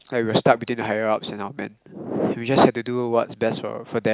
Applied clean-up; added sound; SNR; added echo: none; none; none; none.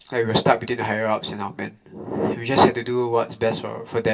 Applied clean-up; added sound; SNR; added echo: none; none; none; reverberation time 0.2 s.